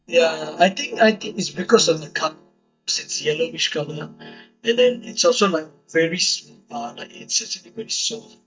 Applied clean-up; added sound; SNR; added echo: neural mask model DeepFilterNet 3.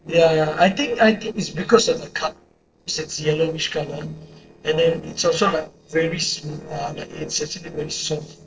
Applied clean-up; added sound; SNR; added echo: neural separator model SepFormer DNS4.